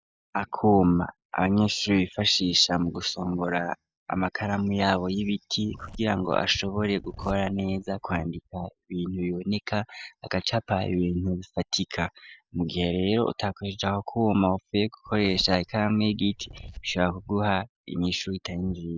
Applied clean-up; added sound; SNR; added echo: neural mask model DeepFilterNet 3.